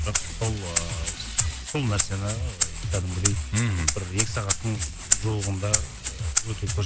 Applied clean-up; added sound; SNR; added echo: none; Rattle (instrument); 1 dB; none.